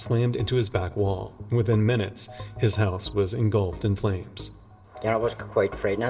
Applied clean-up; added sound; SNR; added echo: none; none; none; reverberation time 1.2 s.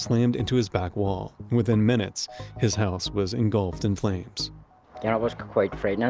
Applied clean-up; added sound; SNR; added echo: none; none; none; none.